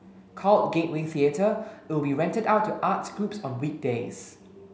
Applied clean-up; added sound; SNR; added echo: none; none; none; none.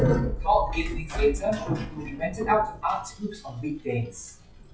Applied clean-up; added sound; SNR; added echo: classical method WPE with log-MMSE.